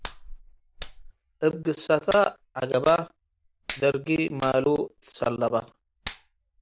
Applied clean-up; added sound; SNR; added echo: none; Hands; 16 dB; none.